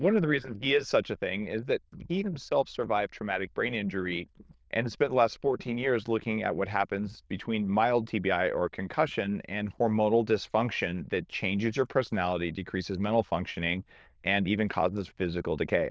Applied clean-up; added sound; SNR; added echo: neural diffusion model UNIVERSE++.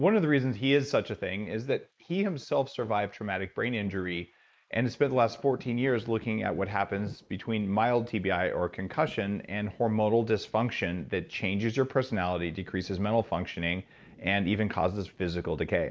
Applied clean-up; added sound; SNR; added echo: neural mask model Resemble Enhance denoiser.